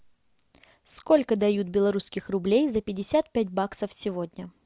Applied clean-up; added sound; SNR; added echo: none; none; none; none.